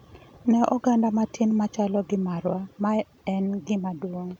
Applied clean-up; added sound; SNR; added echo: none; none; none; none.